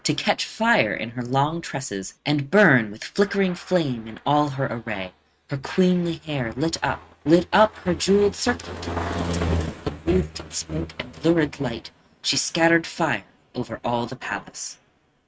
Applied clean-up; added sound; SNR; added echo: neural mask model RNNoise.